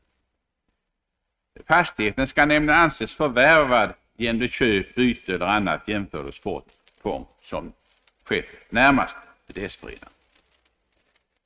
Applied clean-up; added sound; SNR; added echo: neural mask model RNNoise.